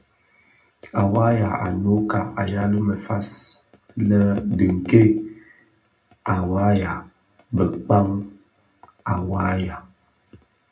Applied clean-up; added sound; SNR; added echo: none; none; none; reverberation time 0.2 s.